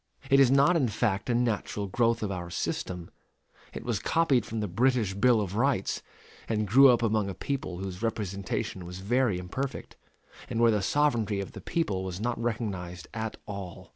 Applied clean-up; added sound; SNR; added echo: none; none; none; none.